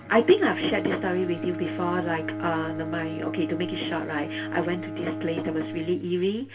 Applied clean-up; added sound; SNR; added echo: none; Bowed string instrument; 6 dB; reverberation time 0.1 s.